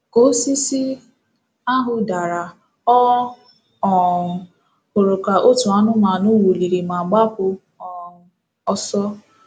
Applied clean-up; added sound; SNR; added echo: none; none; none; none.